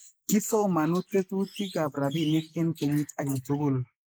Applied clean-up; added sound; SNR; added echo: neural mask model Resemble Enhance denoiser.